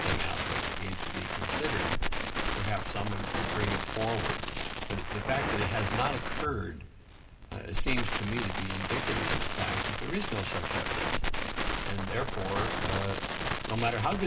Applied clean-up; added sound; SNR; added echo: none; Crackle; -3 dB; reverberation time 0.2 s.